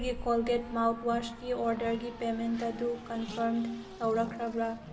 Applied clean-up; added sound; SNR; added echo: none; Race car, auto racing; 12 dB; reverberation time 0.9 s.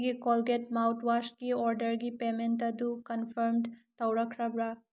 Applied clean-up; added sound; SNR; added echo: none; none; none; none.